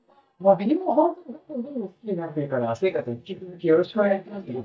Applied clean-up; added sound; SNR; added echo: neural mask model DeepFilterNet 3.